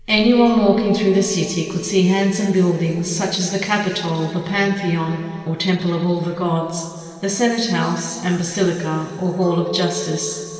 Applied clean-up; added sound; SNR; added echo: none; Chink, clink; 16 dB; reverberation time 2.6 s.